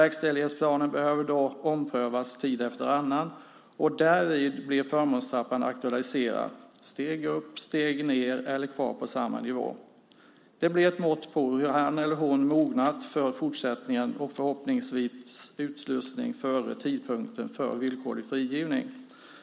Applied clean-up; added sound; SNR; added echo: none; none; none; none.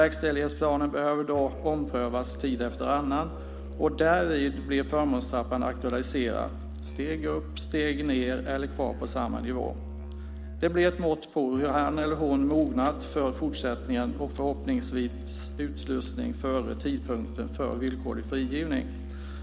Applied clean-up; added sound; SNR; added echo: none; Musical instrument; 9 dB; none.